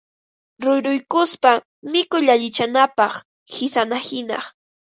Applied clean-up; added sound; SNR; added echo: none; none; none; none.